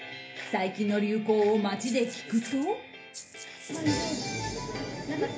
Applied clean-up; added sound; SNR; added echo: none; Rattle (instrument); 18 dB; reverberation time 0.3 s.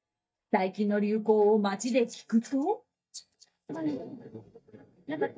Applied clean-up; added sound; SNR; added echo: neural mask model DeepFilterNet 3.